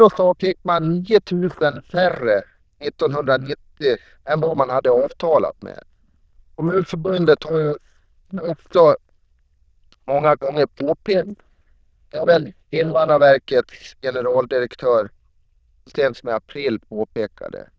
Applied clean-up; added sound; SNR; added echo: neural diffusion model UNIVERSE++.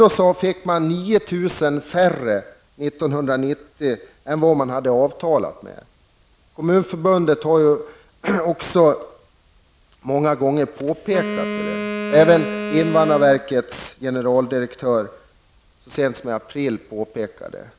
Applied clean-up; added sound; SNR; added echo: none; Wind instrument, woodwind instrument; 7 dB; none.